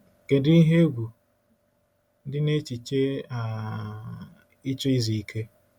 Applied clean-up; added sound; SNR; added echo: none; none; none; none.